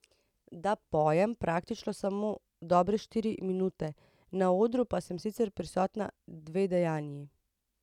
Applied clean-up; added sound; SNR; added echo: none; none; none; none.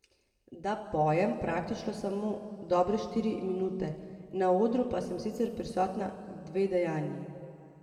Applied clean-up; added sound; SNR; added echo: none; none; none; reverberation time 2.0 s.